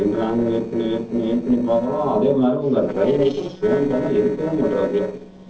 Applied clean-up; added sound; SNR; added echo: neural separator model SepFormer DNS4.